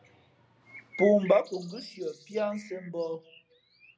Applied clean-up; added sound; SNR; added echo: none; Bird; 16 dB; none.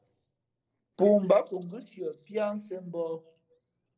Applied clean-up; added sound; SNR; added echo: neural separator model SepFormer DNS4.